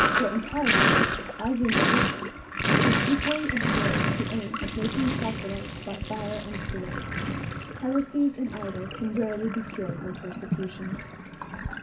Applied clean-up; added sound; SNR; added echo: none; Sink (filling or washing); -3 dB; reverberation time 0.4 s.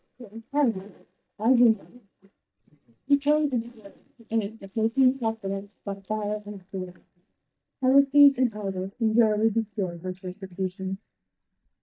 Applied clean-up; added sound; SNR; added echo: neural mask model DeepFilterNet 3.